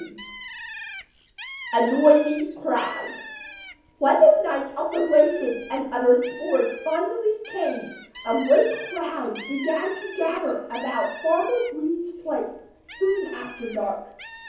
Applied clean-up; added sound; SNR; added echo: none; Bird; 16 dB; reverberation time 0.7 s.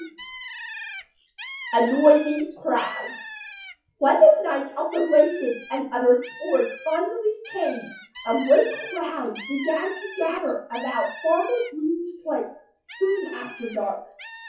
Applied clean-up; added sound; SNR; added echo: classical method WPE with log-MMSE.